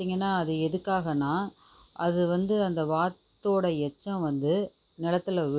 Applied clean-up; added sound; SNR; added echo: none; none; none; none.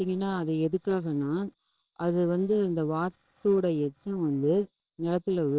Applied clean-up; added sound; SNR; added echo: neural separator model SepFormer WHAMR!.